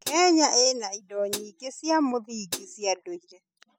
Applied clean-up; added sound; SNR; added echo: classical method spectral subtraction.